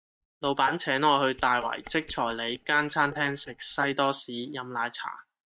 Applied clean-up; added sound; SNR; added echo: neural mask model DeepFilterNet 3.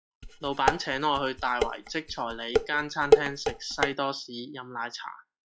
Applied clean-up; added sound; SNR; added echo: classical method log-MMSE.